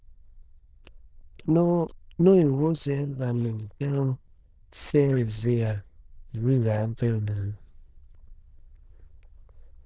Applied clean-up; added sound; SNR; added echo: neural diffusion model UNIVERSE++.